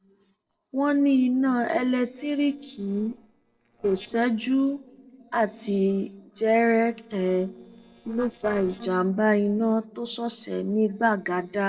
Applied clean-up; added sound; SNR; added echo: neural separator model SepFormer DNS4.